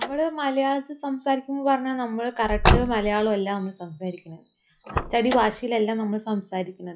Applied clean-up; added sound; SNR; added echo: classical method log-MMSE.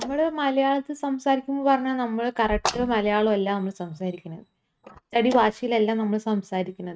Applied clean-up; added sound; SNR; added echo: neural mask model RNNoise.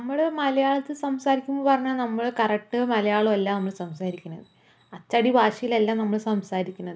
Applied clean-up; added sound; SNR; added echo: none; none; none; none.